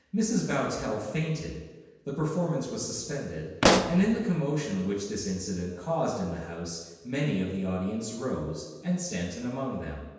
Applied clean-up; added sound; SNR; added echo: none; Explosion; -3 dB; reverberation time 1.2 s.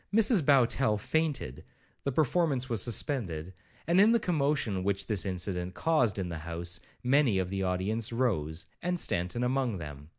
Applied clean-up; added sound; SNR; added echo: none; none; none; none.